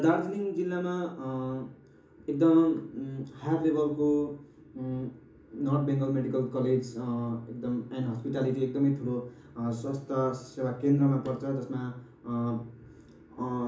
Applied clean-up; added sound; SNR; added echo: none; none; none; reverberation time 0.7 s.